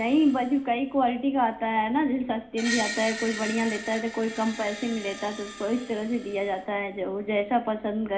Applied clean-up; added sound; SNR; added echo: none; Screech; 13 dB; reverberation time 0.4 s.